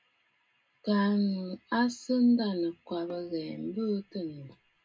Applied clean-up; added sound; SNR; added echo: none; Bowed string instrument; 18 dB; reverberation time 0.2 s.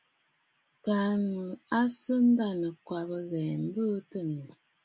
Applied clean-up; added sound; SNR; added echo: none; none; none; none.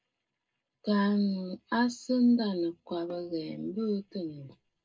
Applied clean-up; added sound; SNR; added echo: neural separator model SepFormer DNS4.